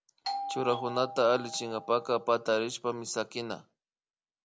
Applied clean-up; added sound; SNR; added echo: none; Doorbell; 9 dB; none.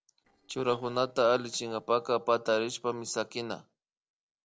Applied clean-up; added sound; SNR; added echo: neural separator model SepFormer DNS4.